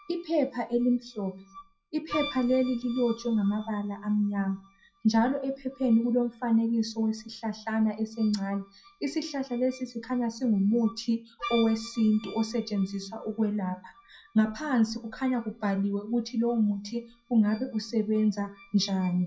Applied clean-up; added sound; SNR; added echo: classical method WPE with log-MMSE.